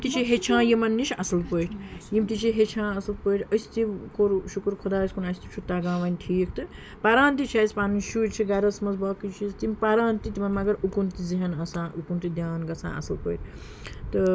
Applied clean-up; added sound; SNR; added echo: none; none; none; none.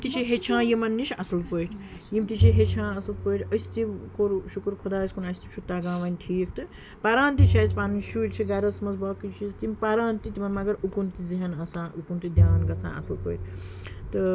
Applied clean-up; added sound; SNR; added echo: none; Bowed string instrument; 2 dB; none.